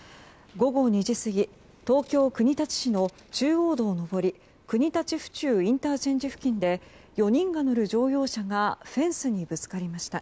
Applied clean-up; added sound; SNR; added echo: none; none; none; none.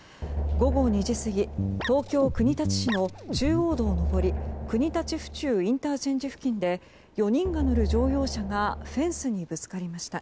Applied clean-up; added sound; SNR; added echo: none; Drum + Guitar; 3 dB; none.